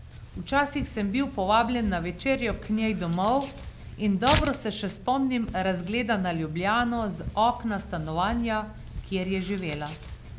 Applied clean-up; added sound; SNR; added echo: none; Tearing; 9 dB; none.